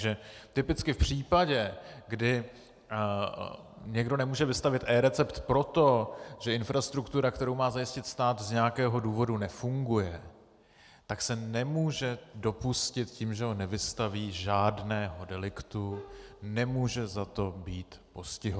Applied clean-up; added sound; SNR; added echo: none; none; none; none.